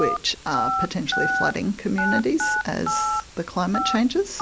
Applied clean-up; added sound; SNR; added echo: none; Telephone; 1 dB; none.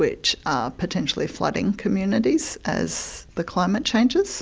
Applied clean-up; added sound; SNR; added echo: none; none; none; none.